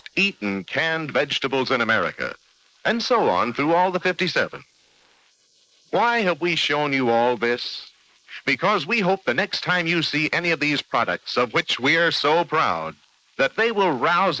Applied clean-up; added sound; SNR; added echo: neural mask model Resemble Enhance denoiser.